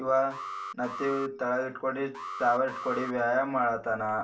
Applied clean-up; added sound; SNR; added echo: none; Alarm; 11 dB; reverberation time 0.3 s.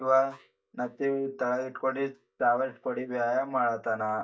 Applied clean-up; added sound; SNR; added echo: neural mask model DeepFilterNet 3.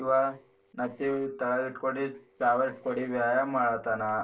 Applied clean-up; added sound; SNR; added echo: neural separator model SepFormer DNS4.